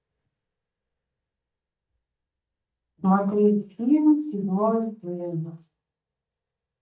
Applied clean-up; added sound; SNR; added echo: neural mask model DeepFilterNet 3.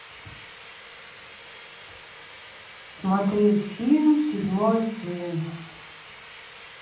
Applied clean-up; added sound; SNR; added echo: none; Sawing; 13 dB; reverberation time 0.6 s.